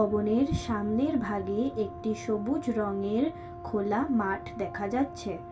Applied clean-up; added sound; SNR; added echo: none; Brass instrument; 14 dB; reverberation time 0.2 s.